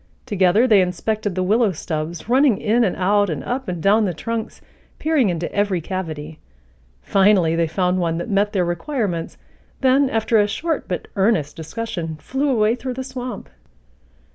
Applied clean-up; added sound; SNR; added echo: none; none; none; none.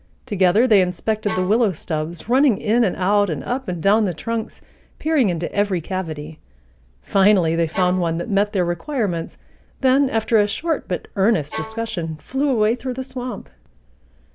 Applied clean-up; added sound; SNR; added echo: none; Bowed string instrument; 13 dB; none.